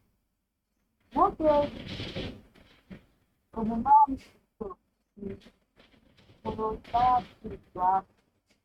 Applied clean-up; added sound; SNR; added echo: neural mask model RNNoise.